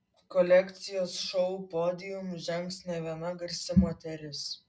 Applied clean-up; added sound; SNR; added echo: none; none; none; none.